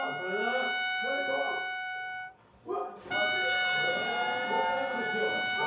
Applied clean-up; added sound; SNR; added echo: none; Trumpet; -2 dB; reverberation time 0.6 s.